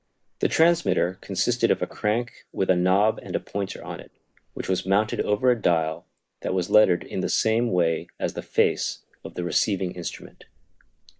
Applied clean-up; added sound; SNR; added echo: neural mask model Resemble Enhance denoiser.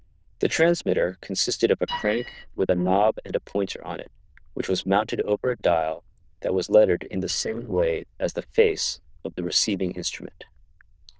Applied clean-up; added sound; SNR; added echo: neural diffusion model UNIVERSE++.